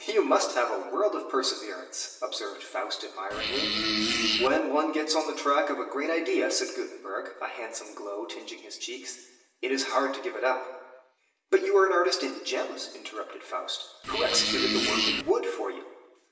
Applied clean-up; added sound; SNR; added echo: none; Fart; -1 dB; reverberation time 1.1 s.